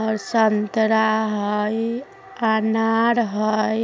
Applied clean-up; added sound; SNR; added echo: none; none; none; none.